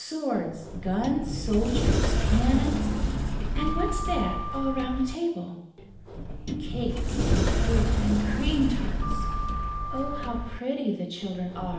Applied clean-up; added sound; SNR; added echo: none; Sliding door; -3 dB; reverberation time 0.8 s.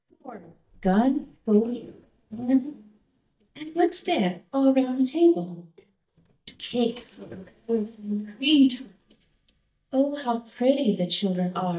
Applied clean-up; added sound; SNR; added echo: neural mask model DeepFilterNet 3.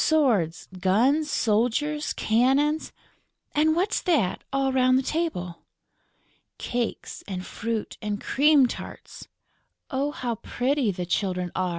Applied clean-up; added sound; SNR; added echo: none; none; none; none.